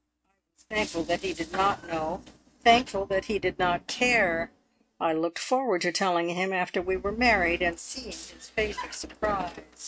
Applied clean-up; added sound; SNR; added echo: neural mask model RNNoise.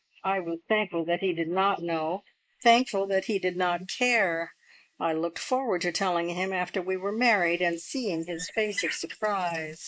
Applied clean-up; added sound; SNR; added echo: neural mask model Resemble Enhance denoiser.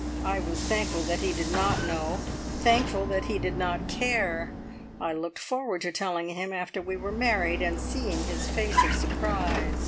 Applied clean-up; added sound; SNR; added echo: none; Vehicle; 1 dB; none.